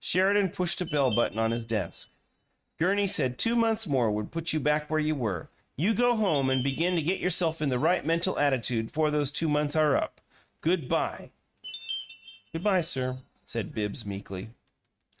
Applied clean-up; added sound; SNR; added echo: neural mask model RNNoise.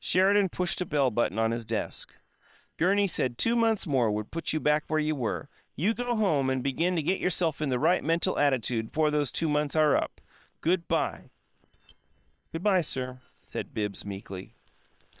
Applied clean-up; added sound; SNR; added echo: neural separator model SepFormer WHAM!.